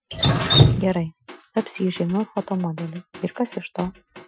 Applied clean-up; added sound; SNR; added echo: classical method Wiener filter.